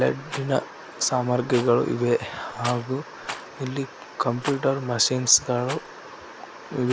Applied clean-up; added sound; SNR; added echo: none; Rattle; 16 dB; none.